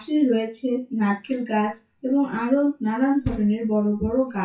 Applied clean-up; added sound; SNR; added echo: classical method WPE with log-MMSE.